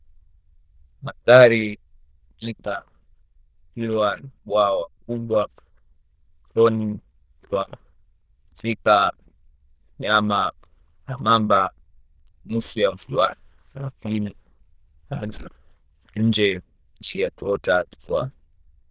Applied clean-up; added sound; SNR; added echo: neural diffusion model UNIVERSE++.